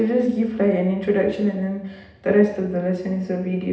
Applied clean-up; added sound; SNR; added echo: none; none; none; reverberation time 0.8 s.